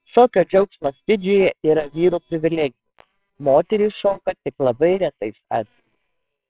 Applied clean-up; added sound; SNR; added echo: neural separator model SepFormer WHAMR!.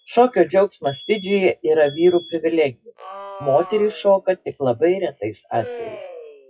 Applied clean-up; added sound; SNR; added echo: classical method WPE with log-MMSE.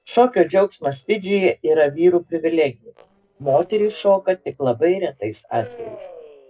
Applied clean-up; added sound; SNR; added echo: neural separator model SepFormer DNS4.